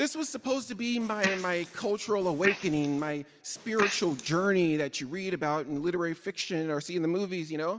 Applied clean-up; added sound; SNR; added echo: neural mask model Resemble Enhance denoiser.